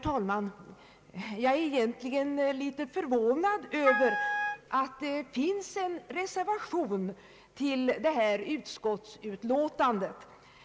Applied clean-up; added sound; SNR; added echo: none; Wind instrument, woodwind instrument; 1 dB; none.